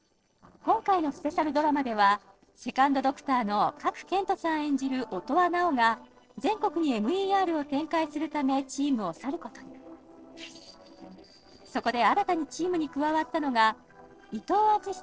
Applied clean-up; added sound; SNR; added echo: neural separator model SepFormer DNS4.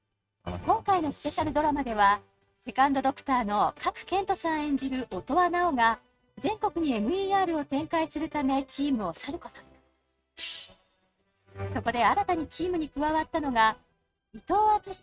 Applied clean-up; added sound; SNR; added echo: neural mask model RNNoise.